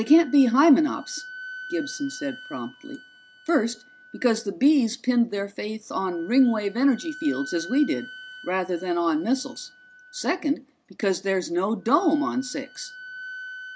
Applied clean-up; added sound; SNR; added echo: none; Wind instrument, woodwind instrument; 19 dB; none.